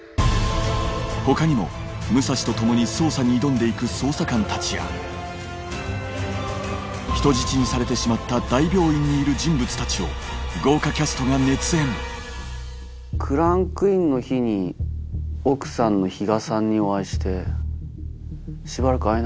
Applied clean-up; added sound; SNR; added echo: none; none; none; none.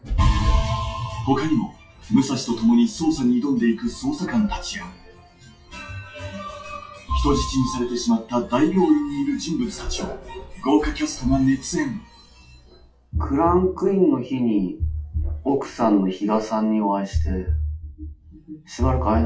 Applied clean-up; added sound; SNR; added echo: classical method WPE with log-MMSE.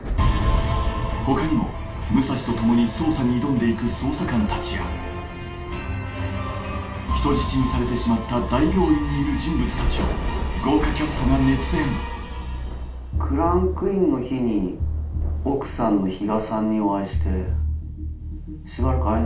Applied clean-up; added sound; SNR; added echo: none; Thunder / Rain; 11 dB; reverberation time 0.3 s.